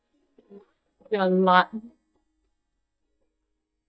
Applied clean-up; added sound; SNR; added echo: neural mask model DeepFilterNet 3.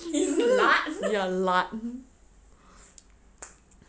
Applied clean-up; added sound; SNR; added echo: none; none; none; none.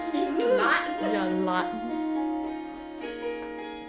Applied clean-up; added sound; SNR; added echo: none; Harp; 2 dB; reverberation time 0.6 s.